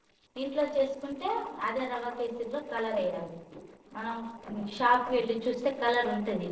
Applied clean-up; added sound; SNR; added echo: neural separator model SepFormer DNS4.